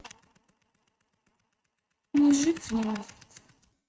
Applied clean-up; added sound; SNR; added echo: neural mask model RNNoise.